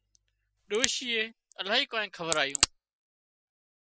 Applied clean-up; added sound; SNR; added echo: classical method spectral subtraction.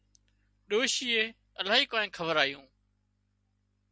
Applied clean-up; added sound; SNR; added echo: none; none; none; none.